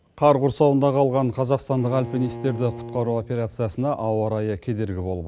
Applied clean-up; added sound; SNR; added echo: none; Bowed string instrument; 15 dB; none.